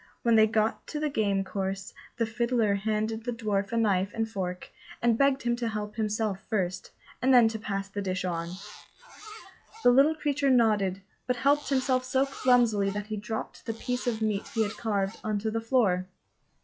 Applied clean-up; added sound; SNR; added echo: classical method log-MMSE.